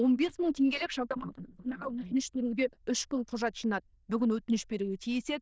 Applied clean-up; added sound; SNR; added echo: neural diffusion model UNIVERSE++.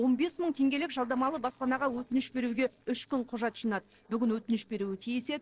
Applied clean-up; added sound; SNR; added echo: neural separator model SepFormer DNS4.